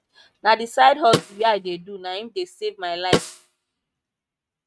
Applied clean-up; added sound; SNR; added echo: neural mask model RNNoise.